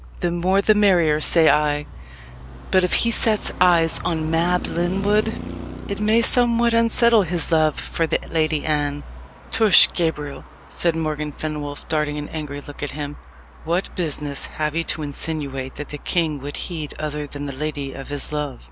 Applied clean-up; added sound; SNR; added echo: none; Traffic noise, roadway noise; 17 dB; none.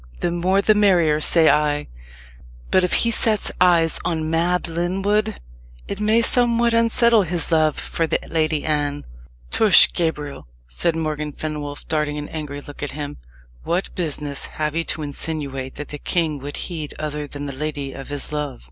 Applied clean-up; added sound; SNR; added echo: none; none; none; none.